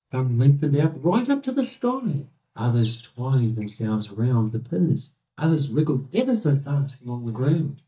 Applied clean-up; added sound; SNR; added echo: neural mask model DeepFilterNet 3.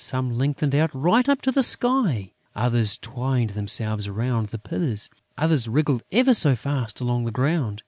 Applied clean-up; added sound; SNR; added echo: none; none; none; none.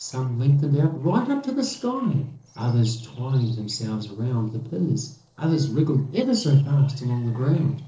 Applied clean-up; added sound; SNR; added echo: neural separator model SepFormer DNS4.